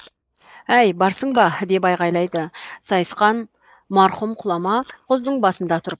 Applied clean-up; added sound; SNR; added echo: neural mask model Resemble Enhance denoiser.